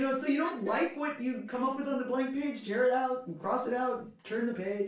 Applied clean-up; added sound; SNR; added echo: none; none; none; reverberation time 0.3 s.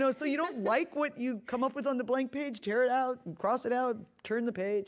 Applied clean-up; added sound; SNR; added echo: none; none; none; none.